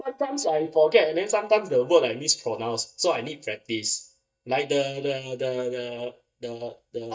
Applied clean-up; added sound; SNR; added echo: neural mask model DeepFilterNet 3.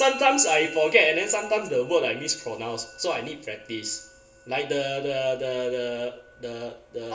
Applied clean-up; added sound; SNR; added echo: none; Musical instrument; 18 dB; reverberation time 1.4 s.